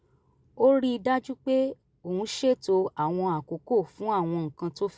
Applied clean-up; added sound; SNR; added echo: none; none; none; none.